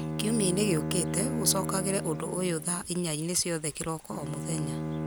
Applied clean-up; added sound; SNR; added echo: none; Bowed string instrument; 4 dB; none.